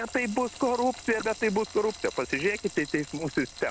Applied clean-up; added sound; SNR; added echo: none; Frying (food); 15 dB; none.